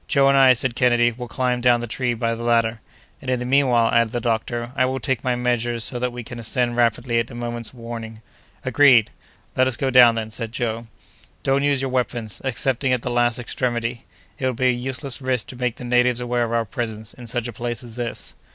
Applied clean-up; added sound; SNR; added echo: none; none; none; none.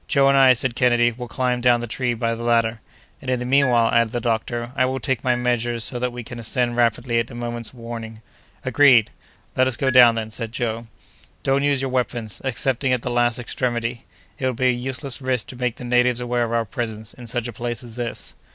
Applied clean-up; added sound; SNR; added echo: none; Marimba, xylophone; 14 dB; none.